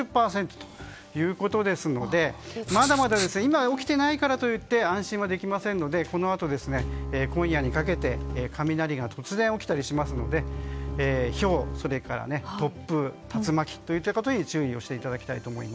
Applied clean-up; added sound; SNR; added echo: none; Writing + Bowed string instrument; 7 dB; none.